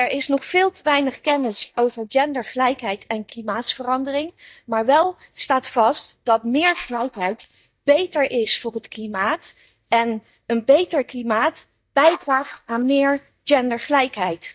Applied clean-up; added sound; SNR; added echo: neural mask model DeepFilterNet 3.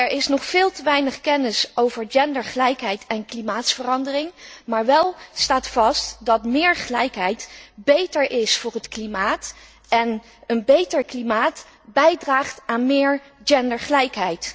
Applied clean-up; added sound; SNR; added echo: none; none; none; none.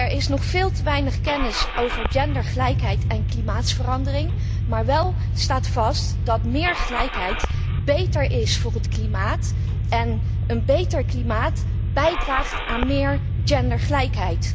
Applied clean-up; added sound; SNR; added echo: none; Engine starting / Car; -4 dB; none.